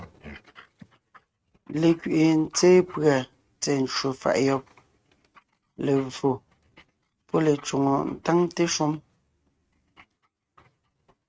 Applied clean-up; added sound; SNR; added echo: neural mask model RNNoise.